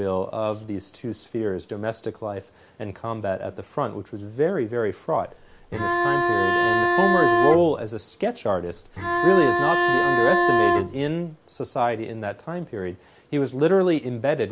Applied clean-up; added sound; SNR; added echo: none; Bowed string instrument; -4 dB; none.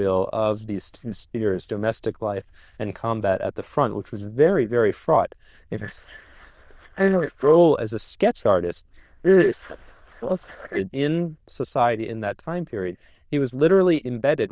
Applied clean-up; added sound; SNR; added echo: neural diffusion model UNIVERSE++.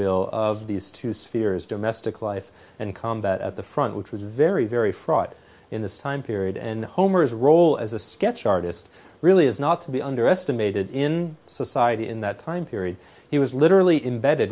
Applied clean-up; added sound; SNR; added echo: none; none; none; none.